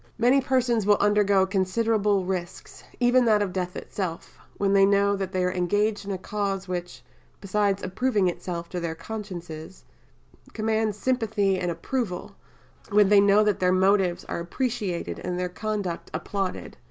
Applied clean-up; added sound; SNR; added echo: none; none; none; none.